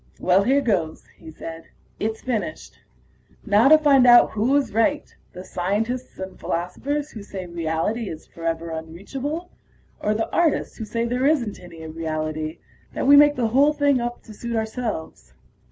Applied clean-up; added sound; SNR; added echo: none; none; none; none.